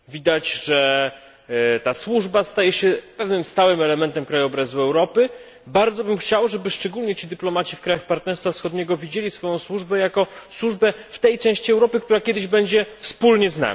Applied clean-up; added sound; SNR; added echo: none; none; none; none.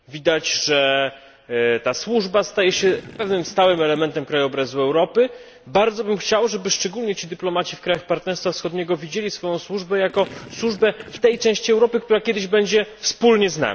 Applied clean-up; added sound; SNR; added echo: none; Gurgling; 19 dB; none.